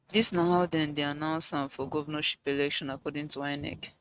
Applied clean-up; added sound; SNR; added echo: neural mask model RNNoise.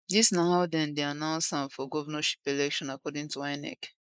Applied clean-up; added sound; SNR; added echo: neural mask model Resemble Enhance denoiser.